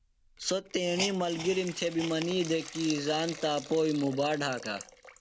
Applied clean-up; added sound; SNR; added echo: none; Hiss; 12 dB; none.